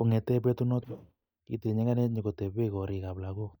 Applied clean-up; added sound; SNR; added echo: neural mask model DeepFilterNet 3.